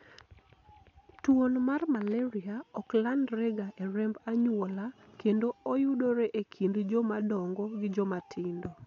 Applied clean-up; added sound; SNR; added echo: none; none; none; none.